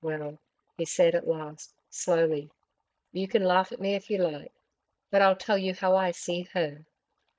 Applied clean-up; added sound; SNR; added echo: neural mask model DeepFilterNet 3.